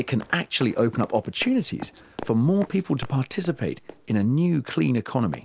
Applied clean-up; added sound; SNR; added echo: none; Run; 18 dB; none.